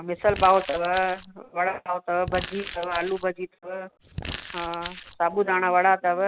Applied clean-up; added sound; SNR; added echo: none; Crumpling, crinkling; 11 dB; none.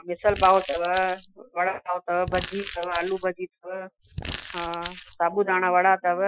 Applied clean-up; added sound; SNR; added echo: classical method Wiener filter.